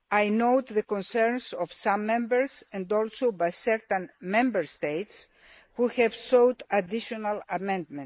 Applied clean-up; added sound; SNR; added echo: neural mask model Resemble Enhance denoiser.